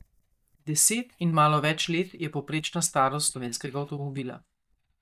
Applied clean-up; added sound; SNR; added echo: neural mask model DeepFilterNet 3.